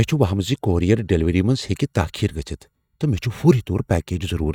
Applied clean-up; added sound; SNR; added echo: neural mask model DeepFilterNet 3.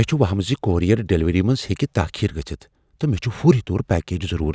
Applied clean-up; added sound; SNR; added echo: none; none; none; none.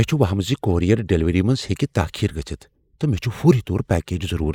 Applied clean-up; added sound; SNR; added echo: neural mask model Resemble Enhance denoiser.